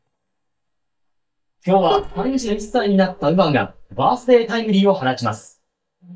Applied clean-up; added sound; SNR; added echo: neural mask model DeepFilterNet 3.